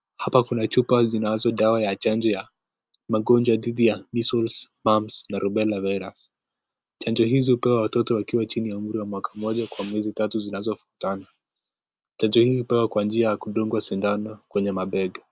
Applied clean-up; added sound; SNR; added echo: none; none; none; none.